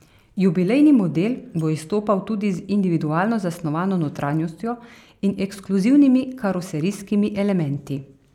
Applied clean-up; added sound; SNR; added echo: none; none; none; none.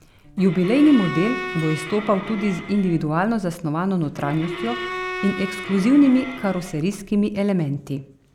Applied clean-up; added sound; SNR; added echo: none; Bowed string instrument; 11 dB; none.